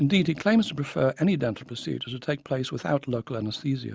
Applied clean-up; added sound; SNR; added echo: none; none; none; none.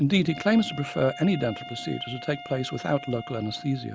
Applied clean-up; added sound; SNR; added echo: none; Wind instrument, woodwind instrument; 14 dB; none.